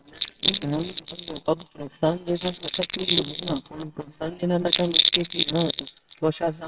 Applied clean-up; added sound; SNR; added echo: neural separator model SepFormer WHAMR!.